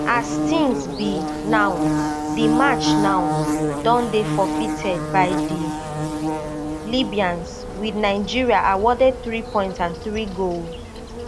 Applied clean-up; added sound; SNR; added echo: none; Buzz / Bird; 2 dB; none.